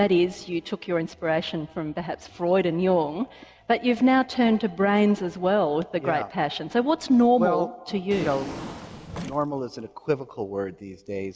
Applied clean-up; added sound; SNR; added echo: none; Drawer open or close; 13 dB; none.